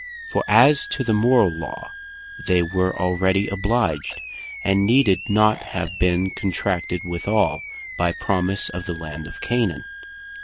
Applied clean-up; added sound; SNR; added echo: none; Animal; 14 dB; none.